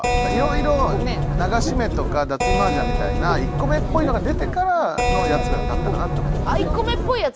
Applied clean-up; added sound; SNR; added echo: none; Keyboard (musical); -3 dB; none.